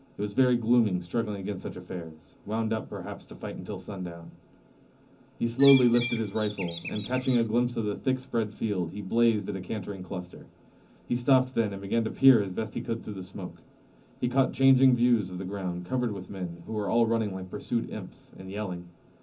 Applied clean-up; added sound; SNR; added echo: none; Bird; 10 dB; reverberation time 0.3 s.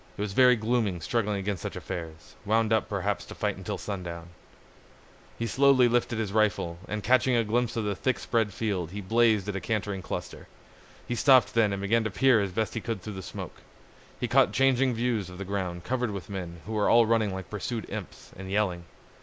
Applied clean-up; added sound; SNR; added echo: none; none; none; none.